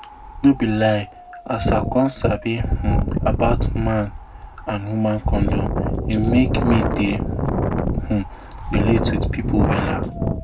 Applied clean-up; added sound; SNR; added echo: none; Wind; 0 dB; reverberation time 0.3 s.